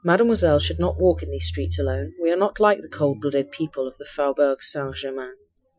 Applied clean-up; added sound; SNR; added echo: classical method Wiener filter.